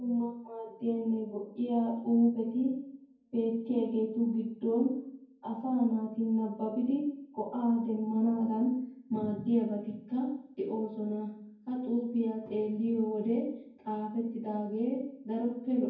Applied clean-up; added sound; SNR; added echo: none; none; none; reverberation time 0.9 s.